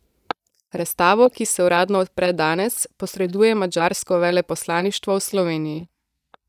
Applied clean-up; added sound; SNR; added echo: neural mask model DeepFilterNet 3.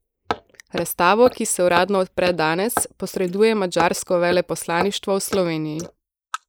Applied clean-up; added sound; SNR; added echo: neural mask model Resemble Enhance denoiser.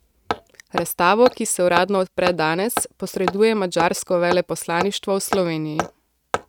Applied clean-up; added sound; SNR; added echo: neural mask model RNNoise.